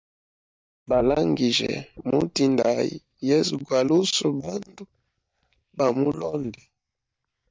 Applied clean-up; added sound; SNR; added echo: neural mask model DeepFilterNet 3.